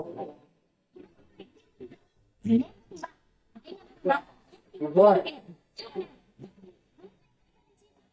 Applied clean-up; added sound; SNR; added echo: neural mask model DeepFilterNet 3.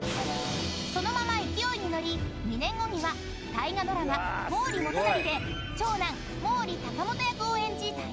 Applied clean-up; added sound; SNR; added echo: none; none; none; none.